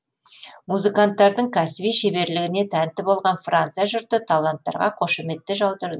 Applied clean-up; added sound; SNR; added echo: none; none; none; none.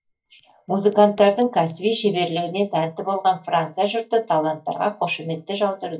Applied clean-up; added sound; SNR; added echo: neural mask model DeepFilterNet 3.